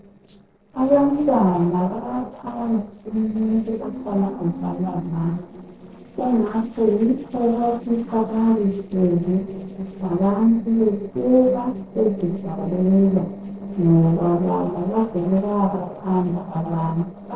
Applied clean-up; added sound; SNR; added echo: neural separator model SepFormer DNS4.